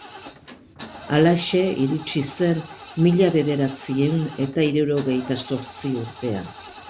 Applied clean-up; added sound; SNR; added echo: none; Engine starting / Car; 17 dB; none.